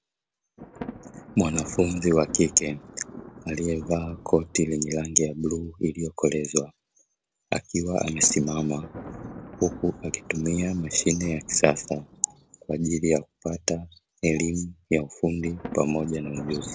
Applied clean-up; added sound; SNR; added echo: none; Thunder; 17 dB; none.